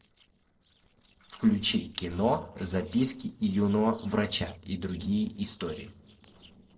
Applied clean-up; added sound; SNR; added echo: neural separator model SepFormer DNS4.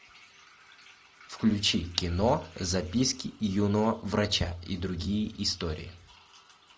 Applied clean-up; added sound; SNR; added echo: none; none; none; none.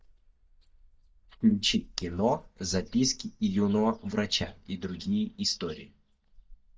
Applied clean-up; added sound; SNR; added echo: neural mask model DeepFilterNet 3.